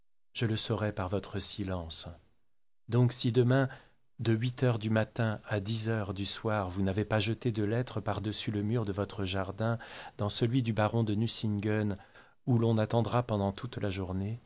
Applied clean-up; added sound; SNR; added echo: none; none; none; none.